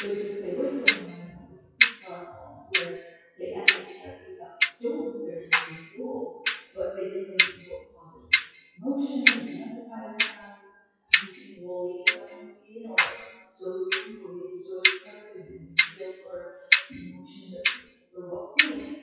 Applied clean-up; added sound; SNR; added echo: classical method WPE with log-MMSE.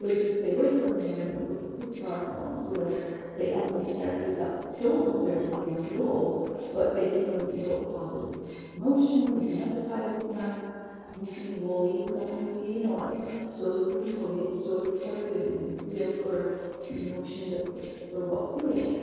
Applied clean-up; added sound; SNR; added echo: neural separator model SepFormer DNS4.